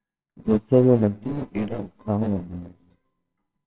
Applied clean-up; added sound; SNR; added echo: neural separator model SepFormer WHAMR!.